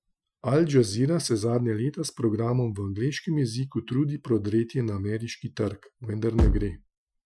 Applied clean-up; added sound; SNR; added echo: classical method Wiener filter.